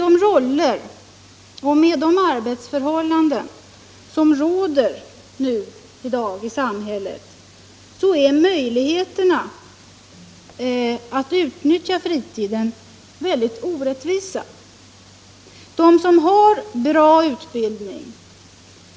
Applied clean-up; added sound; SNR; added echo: none; none; none; none.